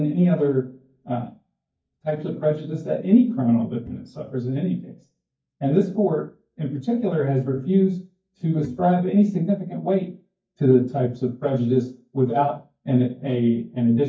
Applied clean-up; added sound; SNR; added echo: neural mask model DeepFilterNet 3.